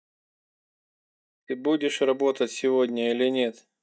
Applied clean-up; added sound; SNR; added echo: neural mask model DeepFilterNet 3.